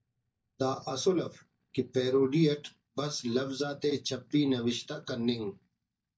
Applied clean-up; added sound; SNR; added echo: neural mask model DeepFilterNet 3.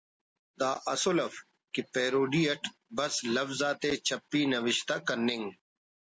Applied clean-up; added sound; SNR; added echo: none; none; none; none.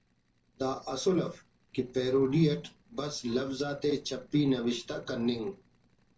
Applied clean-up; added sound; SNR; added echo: neural separator model SepFormer DNS4.